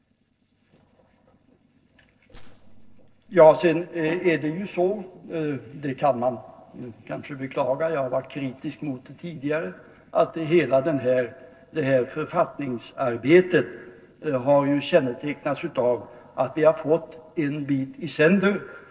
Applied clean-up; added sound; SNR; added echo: neural separator model SepFormer DNS4.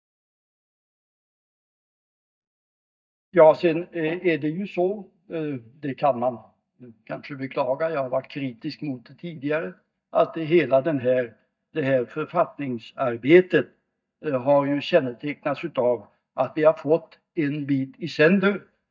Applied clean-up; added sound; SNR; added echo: neural mask model DeepFilterNet 3.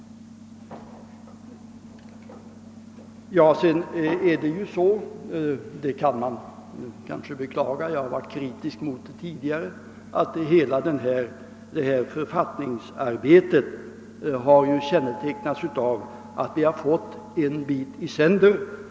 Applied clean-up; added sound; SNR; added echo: none; none; none; none.